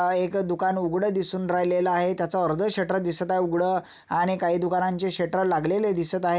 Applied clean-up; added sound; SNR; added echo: none; none; none; none.